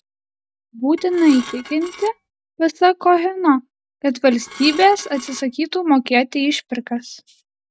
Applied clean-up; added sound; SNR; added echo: none; Dishes, pots, and pans / Glass; 17 dB; none.